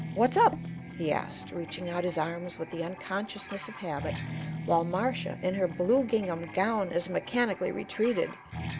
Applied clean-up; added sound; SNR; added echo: none; Guitar; 10 dB; none.